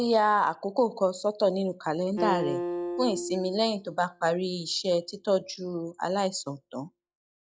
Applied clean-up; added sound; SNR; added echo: classical method log-MMSE.